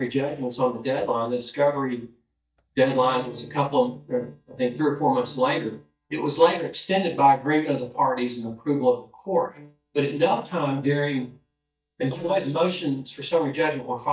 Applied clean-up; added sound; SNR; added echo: neural mask model DeepFilterNet 3.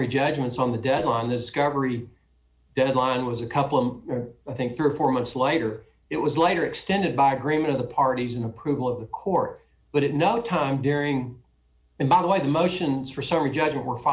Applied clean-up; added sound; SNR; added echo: none; none; none; none.